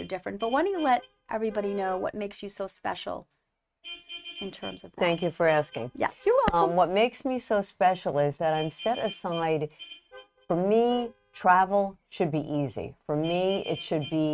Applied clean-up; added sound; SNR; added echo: neural mask model RNNoise.